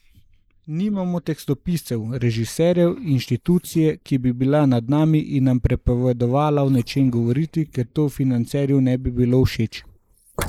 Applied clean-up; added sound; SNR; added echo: neural mask model Resemble Enhance denoiser.